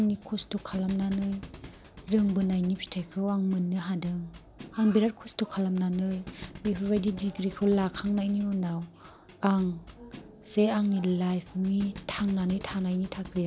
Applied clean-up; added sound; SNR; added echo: none; Thump, thud; 19 dB; none.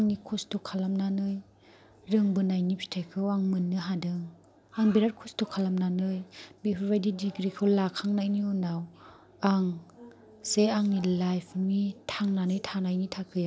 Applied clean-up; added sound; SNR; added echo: none; none; none; none.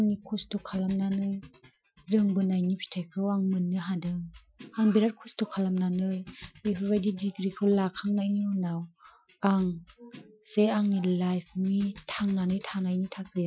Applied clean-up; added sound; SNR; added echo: classical method Wiener filter.